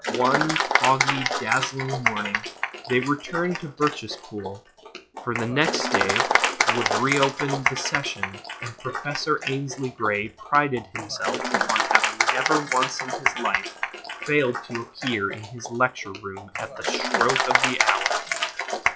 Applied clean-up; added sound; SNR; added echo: classical method log-MMSE.